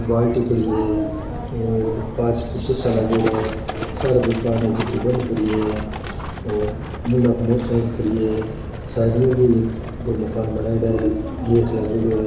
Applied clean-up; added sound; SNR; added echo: none; Livestock, farm animals, working animals; 8 dB; reverberation time 0.9 s.